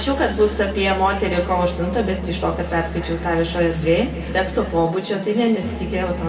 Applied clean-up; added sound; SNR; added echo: none; Musical instrument; 11 dB; reverberation time 2.3 s.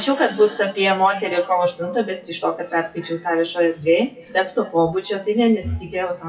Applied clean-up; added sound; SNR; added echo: classical method WPE with log-MMSE.